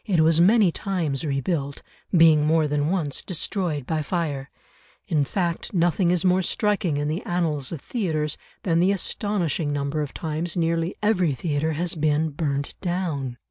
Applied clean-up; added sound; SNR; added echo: none; none; none; none.